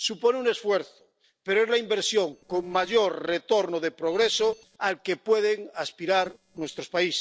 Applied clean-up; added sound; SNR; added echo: neural separator model SepFormer DNS4.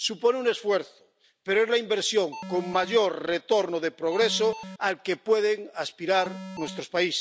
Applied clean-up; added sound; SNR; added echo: none; Alarm; 12 dB; none.